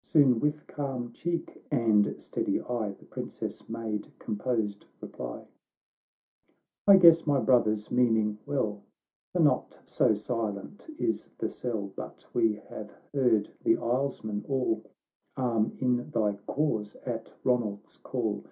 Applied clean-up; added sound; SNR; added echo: none; none; none; none.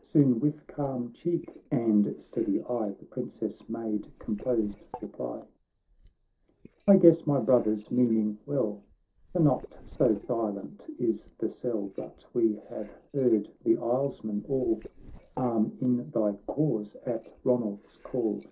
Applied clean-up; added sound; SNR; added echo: neural separator model SepFormer DNS4.